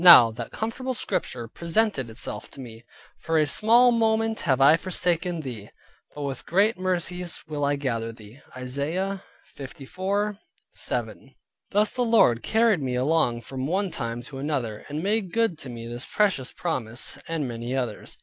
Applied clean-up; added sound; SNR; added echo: none; none; none; none.